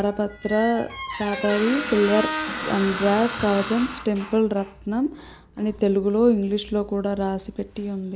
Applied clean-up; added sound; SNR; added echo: none; Squeak; 10 dB; none.